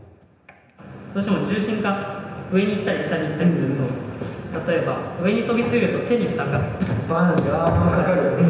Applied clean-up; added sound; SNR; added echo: none; none; none; reverberation time 0.8 s.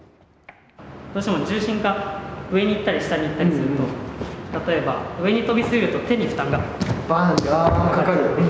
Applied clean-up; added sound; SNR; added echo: none; none; none; none.